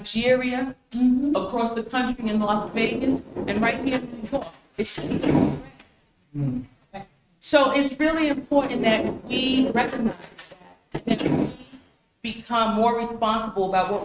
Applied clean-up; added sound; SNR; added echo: neural mask model RNNoise.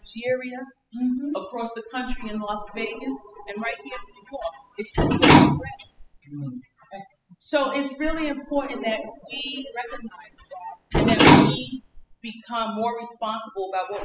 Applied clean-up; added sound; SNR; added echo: classical method spectral subtraction.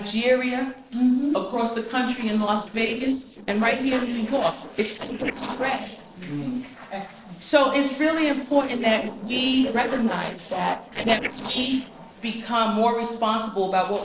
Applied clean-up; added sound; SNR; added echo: neural separator model SepFormer DNS4.